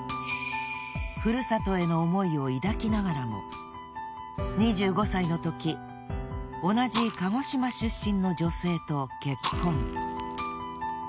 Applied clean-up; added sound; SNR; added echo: none; Fire; 12 dB; none.